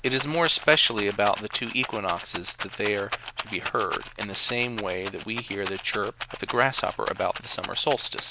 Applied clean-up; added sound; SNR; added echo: none; Rattle; 10 dB; none.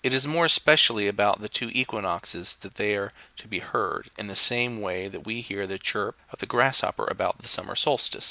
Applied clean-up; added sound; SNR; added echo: none; none; none; none.